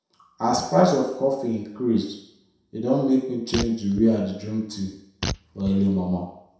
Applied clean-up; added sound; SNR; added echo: none; Fart; 11 dB; reverberation time 0.7 s.